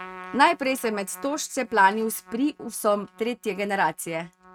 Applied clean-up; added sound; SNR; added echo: neural mask model RNNoise.